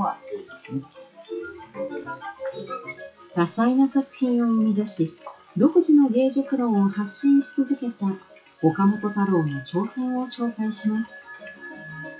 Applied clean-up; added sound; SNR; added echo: classical method WPE with log-MMSE.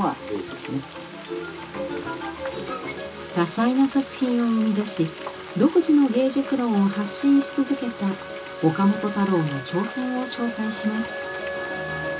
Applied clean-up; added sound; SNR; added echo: none; Frying (food); 18 dB; reverberation time 0.2 s.